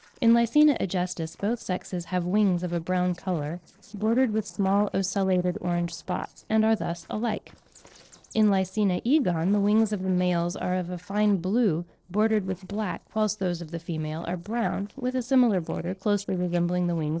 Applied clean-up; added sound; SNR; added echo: neural separator model SepFormer DNS4.